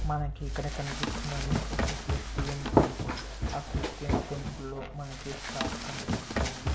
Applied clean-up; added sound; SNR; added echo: none; Run; -3 dB; reverberation time 0.5 s.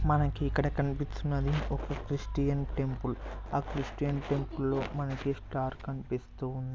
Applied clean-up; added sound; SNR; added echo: none; none; none; none.